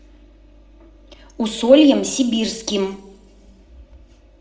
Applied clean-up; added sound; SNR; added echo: none; none; none; reverberation time 0.6 s.